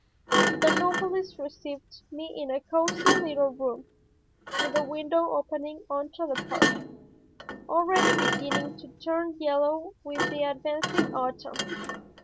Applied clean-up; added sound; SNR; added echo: none; Thump, thud; 1 dB; none.